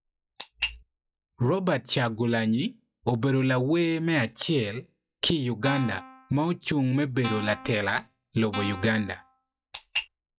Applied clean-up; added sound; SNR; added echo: classical method log-MMSE.